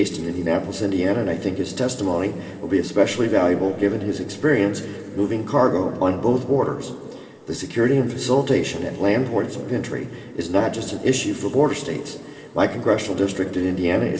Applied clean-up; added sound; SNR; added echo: none; none; none; reverberation time 2.4 s.